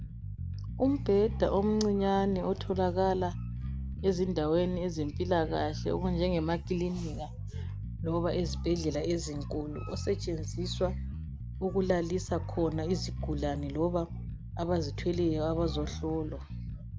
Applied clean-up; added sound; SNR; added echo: none; Bass guitar; 6 dB; none.